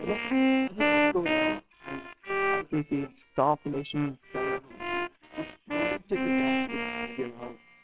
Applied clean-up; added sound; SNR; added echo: neural separator model SepFormer WHAMR!.